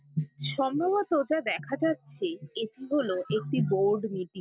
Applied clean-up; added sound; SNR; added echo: none; none; none; none.